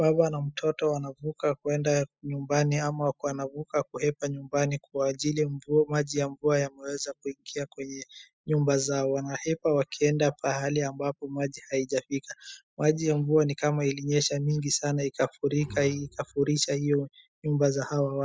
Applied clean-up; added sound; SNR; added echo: classical method spectral subtraction.